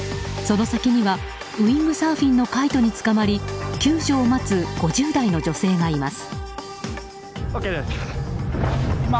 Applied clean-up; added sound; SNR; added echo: none; none; none; none.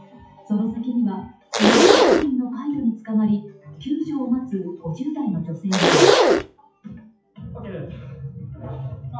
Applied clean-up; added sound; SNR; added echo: classical method WPE with log-MMSE.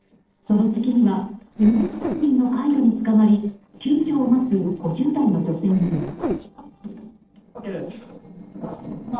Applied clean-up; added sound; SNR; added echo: neural separator model SepFormer DNS4.